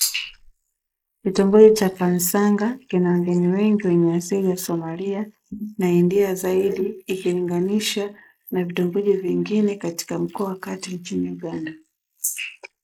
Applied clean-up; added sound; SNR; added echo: neural mask model Resemble Enhance denoiser.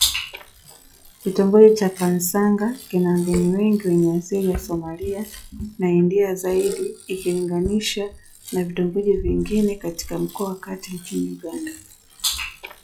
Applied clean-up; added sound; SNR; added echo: classical method log-MMSE.